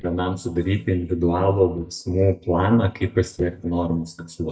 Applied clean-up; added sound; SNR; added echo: neural mask model DeepFilterNet 3.